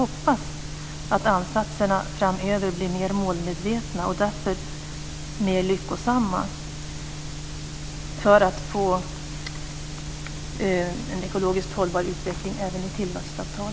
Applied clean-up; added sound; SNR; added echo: none; none; none; none.